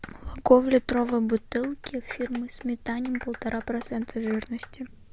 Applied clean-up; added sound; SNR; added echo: none; Clapping; 18 dB; none.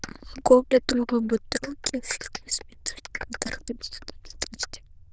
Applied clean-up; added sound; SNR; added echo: neural diffusion model UNIVERSE++.